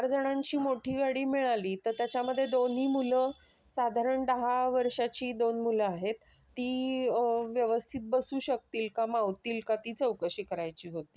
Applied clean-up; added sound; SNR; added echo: none; none; none; none.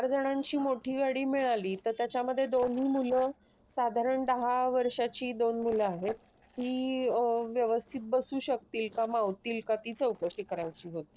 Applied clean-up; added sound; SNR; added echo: neural separator model SepFormer DNS4.